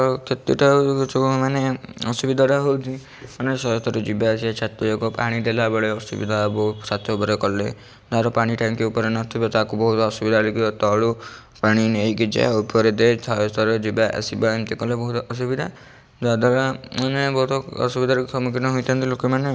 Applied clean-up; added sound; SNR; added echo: none; none; none; none.